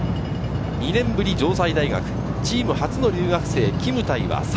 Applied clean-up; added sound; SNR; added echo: none; none; none; none.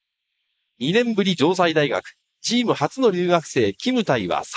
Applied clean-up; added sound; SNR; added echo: neural mask model Resemble Enhance denoiser.